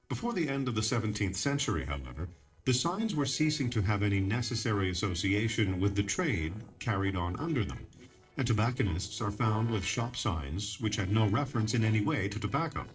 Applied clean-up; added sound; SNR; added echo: neural separator model SepFormer DNS4.